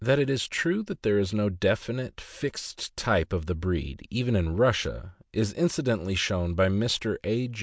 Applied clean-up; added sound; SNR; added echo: none; none; none; none.